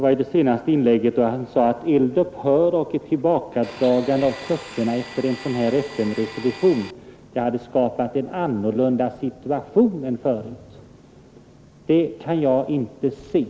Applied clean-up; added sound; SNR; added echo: none; Domestic sounds, home sounds; 16 dB; none.